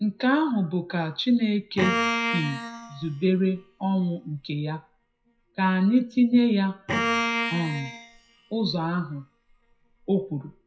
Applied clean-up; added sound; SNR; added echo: classical method WPE with log-MMSE.